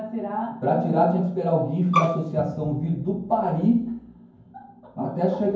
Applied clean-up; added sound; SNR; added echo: none; Bowed string instrument; 3 dB; reverberation time 0.9 s.